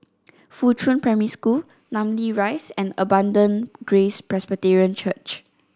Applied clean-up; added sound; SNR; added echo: none; none; none; none.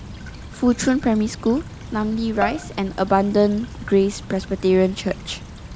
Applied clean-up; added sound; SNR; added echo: none; Bowed string instrument + Stream / Trickle, dribble; 13 dB; none.